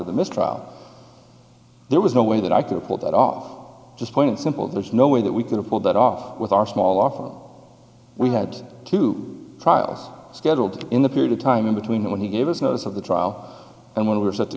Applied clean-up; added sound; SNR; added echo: none; none; none; none.